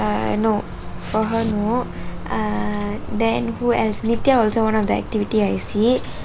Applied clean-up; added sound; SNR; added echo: none; Chirp, tweet; 8 dB; none.